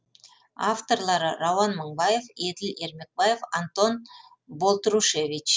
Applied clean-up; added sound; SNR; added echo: none; none; none; none.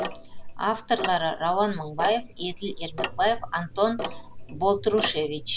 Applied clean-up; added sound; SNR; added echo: none; Tick-tock; 8 dB; none.